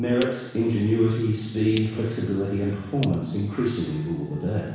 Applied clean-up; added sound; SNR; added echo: none; Glass; 14 dB; reverberation time 1.1 s.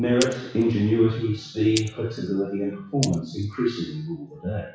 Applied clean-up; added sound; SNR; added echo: classical method WPE with log-MMSE.